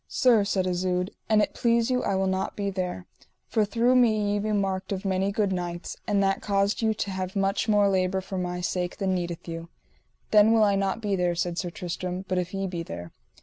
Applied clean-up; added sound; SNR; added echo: none; none; none; none.